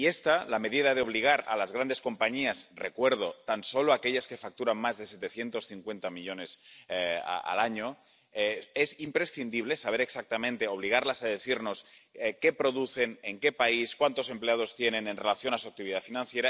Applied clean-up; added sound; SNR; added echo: none; none; none; none.